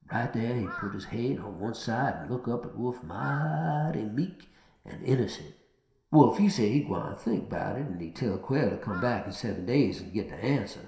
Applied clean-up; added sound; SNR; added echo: none; Crow; 17 dB; reverberation time 0.7 s.